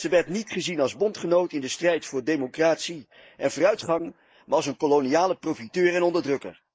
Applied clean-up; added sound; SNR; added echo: neural mask model Resemble Enhance denoiser.